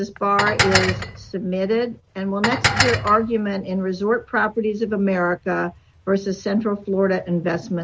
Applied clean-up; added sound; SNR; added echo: none; Dishes, pots, and pans; 0 dB; none.